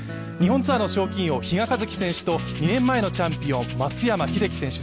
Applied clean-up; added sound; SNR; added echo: none; Rattle (instrument); 16 dB; none.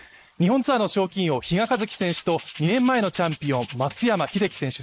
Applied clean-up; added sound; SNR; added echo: neural mask model Resemble Enhance denoiser.